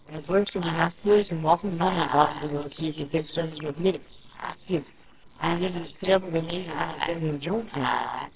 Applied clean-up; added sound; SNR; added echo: neural separator model SepFormer WHAMR!.